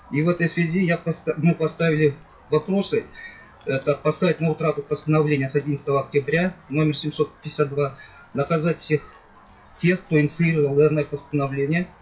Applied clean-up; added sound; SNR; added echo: classical method WPE with log-MMSE.